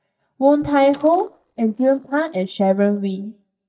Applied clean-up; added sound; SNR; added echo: neural mask model DeepFilterNet 3.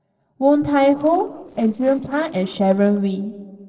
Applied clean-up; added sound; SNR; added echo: neural separator model SepFormer DNS4.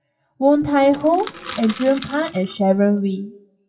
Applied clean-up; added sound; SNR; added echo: classical method WPE with log-MMSE.